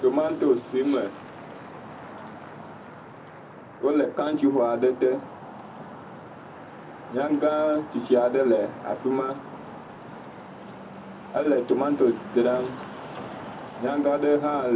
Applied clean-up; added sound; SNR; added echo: none; Traffic noise, roadway noise; 14 dB; reverberation time 0.4 s.